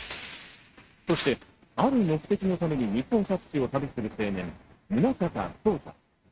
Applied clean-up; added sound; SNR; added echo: neural mask model RNNoise.